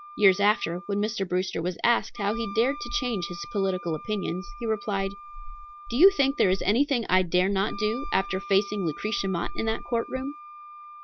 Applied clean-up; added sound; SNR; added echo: none; Wind instrument, woodwind instrument; 16 dB; none.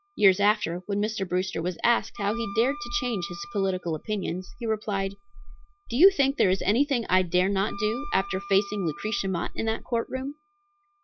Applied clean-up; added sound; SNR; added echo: classical method log-MMSE.